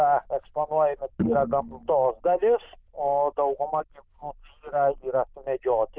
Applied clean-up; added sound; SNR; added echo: neural diffusion model UNIVERSE++.